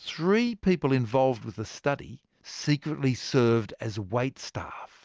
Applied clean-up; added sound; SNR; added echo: none; none; none; none.